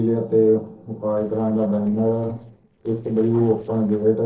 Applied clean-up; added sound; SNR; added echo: neural separator model SepFormer DNS4.